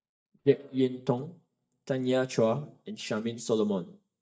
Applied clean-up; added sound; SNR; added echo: neural mask model DeepFilterNet 3.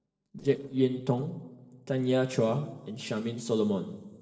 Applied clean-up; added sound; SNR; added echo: neural separator model SepFormer DNS4.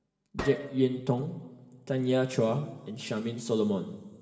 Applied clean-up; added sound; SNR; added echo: none; Gunshot, gunfire; 12 dB; reverberation time 2.2 s.